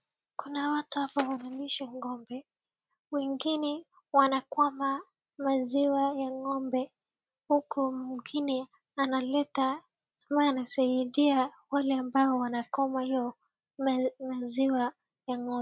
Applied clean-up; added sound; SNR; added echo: neural mask model RNNoise.